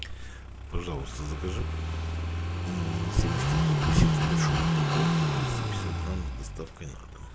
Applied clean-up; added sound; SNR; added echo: none; Car passing by / Idling; -5 dB; none.